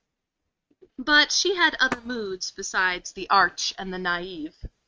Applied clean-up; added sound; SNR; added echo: neural mask model RNNoise.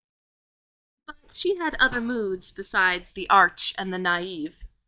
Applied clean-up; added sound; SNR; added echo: neural mask model DeepFilterNet 3.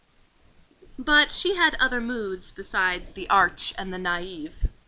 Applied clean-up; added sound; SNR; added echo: none; none; none; none.